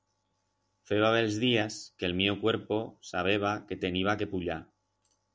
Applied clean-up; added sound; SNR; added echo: none; none; none; none.